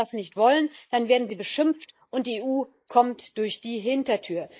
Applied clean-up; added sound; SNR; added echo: neural mask model Resemble Enhance denoiser.